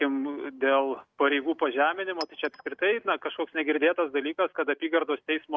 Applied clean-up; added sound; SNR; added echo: neural mask model RNNoise.